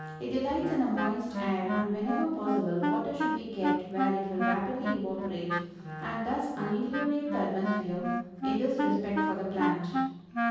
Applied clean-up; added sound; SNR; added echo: none; Wind instrument, woodwind instrument; 2 dB; reverberation time 1.3 s.